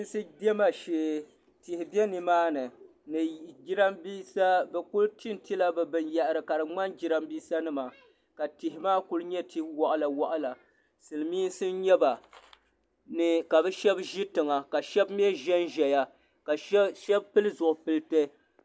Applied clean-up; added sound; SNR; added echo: none; none; none; none.